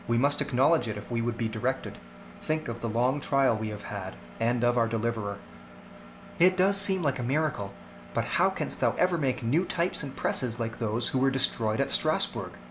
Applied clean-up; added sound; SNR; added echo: none; Engine; 18 dB; none.